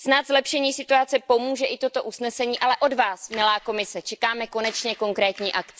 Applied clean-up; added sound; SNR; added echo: none; none; none; none.